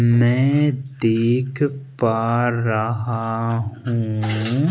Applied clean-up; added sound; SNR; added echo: none; none; none; none.